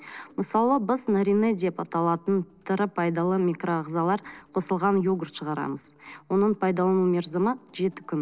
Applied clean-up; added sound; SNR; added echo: none; none; none; none.